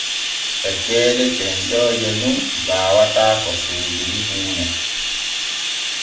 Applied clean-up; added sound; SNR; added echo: none; Bathtub (filling or washing); 1 dB; reverberation time 0.4 s.